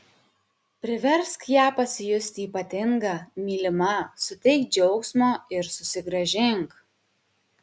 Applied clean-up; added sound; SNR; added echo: none; none; none; none.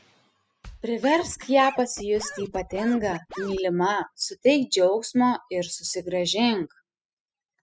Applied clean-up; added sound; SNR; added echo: classical method spectral subtraction.